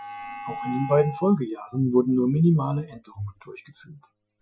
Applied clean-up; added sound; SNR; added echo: classical method Wiener filter.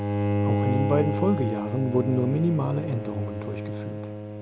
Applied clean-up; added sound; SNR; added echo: none; Bowed string instrument; 1 dB; none.